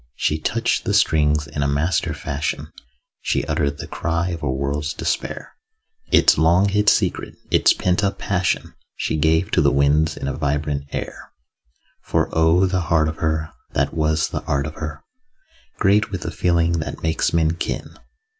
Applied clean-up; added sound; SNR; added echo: none; none; none; none.